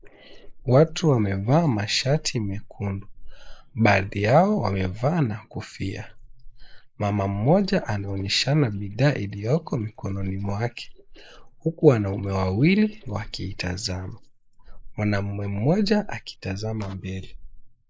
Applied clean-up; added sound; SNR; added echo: neural mask model Resemble Enhance denoiser.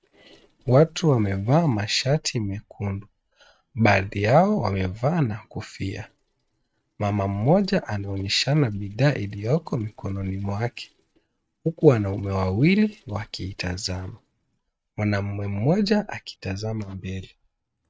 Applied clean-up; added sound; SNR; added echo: neural mask model RNNoise.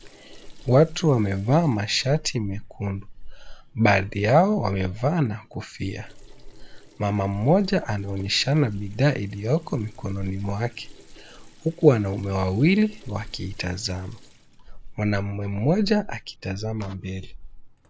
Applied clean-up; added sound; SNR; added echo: none; Sink (filling or washing) / Water tap, faucet; 15 dB; none.